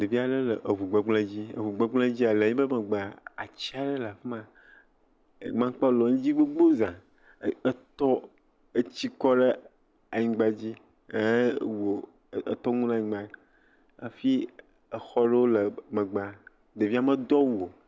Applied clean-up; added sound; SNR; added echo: none; none; none; none.